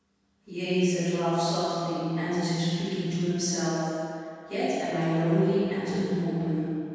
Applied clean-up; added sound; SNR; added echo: none; none; none; reverberation time 2.1 s.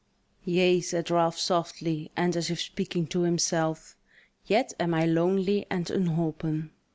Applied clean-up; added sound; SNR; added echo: none; none; none; none.